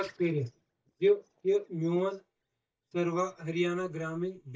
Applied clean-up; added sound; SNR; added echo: neural mask model DeepFilterNet 3.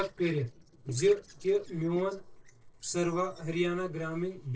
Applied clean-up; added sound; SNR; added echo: neural separator model SepFormer DNS4.